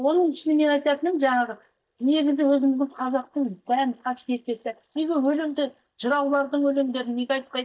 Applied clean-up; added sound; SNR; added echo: neural mask model DeepFilterNet 3.